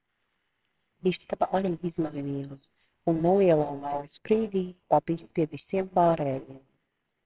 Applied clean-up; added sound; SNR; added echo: neural separator model SepFormer WHAMR!.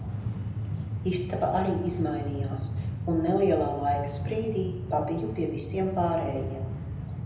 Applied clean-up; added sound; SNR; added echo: none; Train; 4 dB; reverberation time 0.8 s.